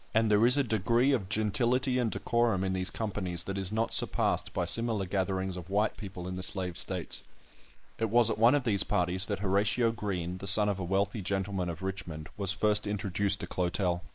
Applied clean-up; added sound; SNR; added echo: neural mask model Resemble Enhance denoiser.